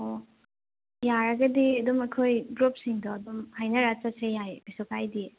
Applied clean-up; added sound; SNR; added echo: none; none; none; none.